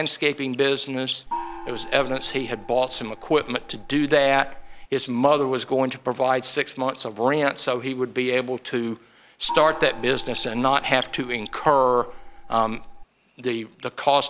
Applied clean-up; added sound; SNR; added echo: none; Gong; 12 dB; none.